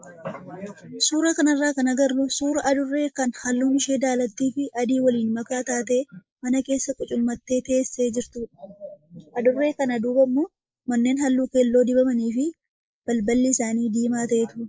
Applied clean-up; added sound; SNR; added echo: neural mask model Resemble Enhance denoiser.